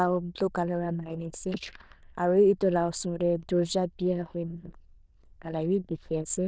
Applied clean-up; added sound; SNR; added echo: neural diffusion model UNIVERSE++.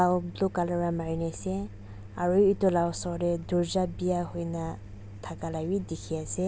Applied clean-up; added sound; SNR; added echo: none; none; none; none.